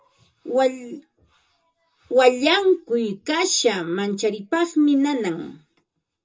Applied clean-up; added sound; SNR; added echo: none; none; none; reverberation time 0.2 s.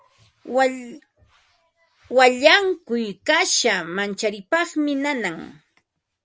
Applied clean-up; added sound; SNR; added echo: none; none; none; none.